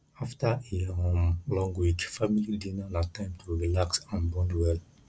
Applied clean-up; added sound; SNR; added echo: none; none; none; none.